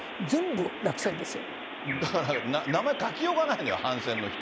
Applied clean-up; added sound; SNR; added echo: none; Bird vocalization, bird call, bird song; 7 dB; none.